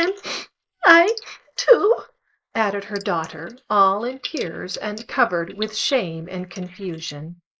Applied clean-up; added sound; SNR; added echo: neural mask model Resemble Enhance denoiser.